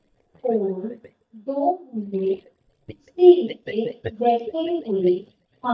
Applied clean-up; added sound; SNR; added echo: neural mask model DeepFilterNet 3.